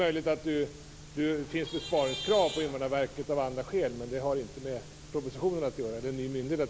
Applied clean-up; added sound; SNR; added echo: none; Traffic noise, roadway noise / Vehicle horn, car horn, honking; 10 dB; none.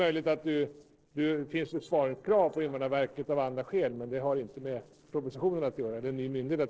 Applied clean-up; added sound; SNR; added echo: neural separator model SepFormer DNS4.